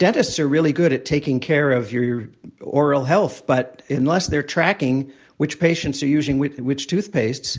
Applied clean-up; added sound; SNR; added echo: none; none; none; none.